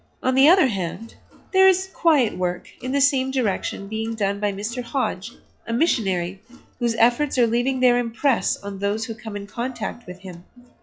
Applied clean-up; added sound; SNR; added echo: classical method log-MMSE.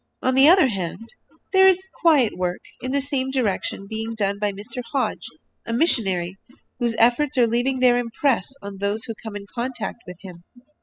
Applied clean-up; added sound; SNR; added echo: classical method spectral subtraction.